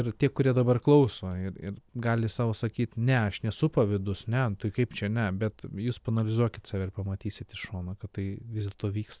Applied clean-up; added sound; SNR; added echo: none; none; none; none.